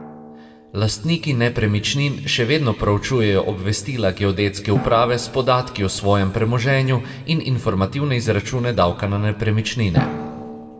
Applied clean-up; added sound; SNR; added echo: none; Drum; 13 dB; reverberation time 1.4 s.